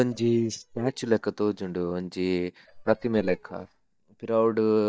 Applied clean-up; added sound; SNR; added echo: neural mask model DeepFilterNet 3.